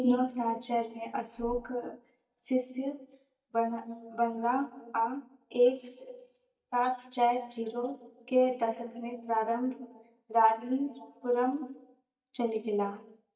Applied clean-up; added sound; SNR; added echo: neural mask model DeepFilterNet 3.